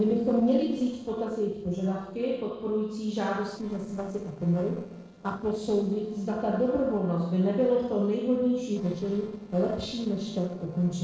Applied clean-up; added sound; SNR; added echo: neural separator model SepFormer DNS4.